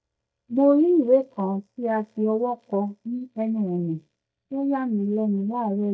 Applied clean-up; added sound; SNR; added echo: neural mask model DeepFilterNet 3.